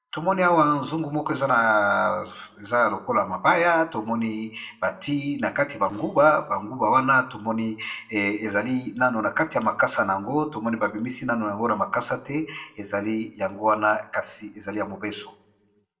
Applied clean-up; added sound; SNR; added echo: neural separator model SepFormer DNS4.